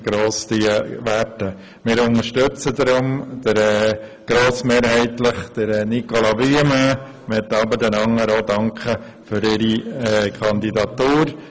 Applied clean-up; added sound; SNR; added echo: none; none; none; none.